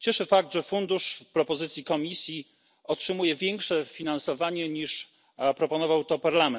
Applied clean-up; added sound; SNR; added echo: none; none; none; none.